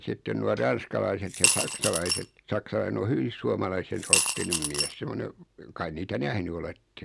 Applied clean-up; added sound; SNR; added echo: none; Coin (dropping) / Glass; -4 dB; none.